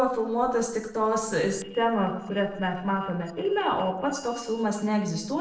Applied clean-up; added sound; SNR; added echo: neural separator model SepFormer DNS4.